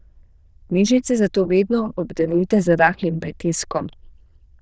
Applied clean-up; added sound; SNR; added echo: neural diffusion model UNIVERSE++.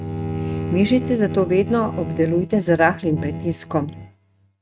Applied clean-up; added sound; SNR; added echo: neural mask model RNNoise.